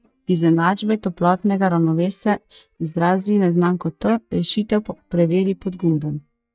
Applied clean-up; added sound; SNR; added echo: neural mask model DeepFilterNet 3.